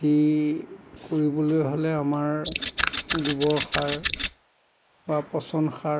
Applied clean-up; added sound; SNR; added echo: neural mask model Resemble Enhance denoiser.